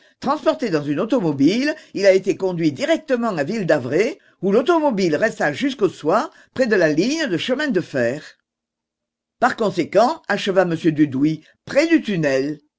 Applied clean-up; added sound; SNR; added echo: none; none; none; none.